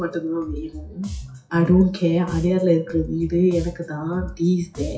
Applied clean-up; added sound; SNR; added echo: classical method WPE with log-MMSE.